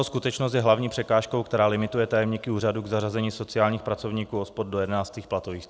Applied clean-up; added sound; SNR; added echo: none; none; none; none.